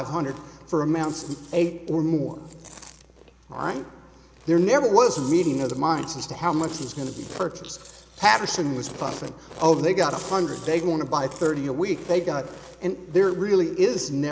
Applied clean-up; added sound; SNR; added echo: none; Chewing, mastication; 19 dB; none.